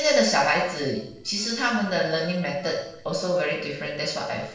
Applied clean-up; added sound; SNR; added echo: neural separator model SepFormer DNS4.